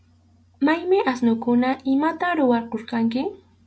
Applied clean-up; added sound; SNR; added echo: none; none; none; none.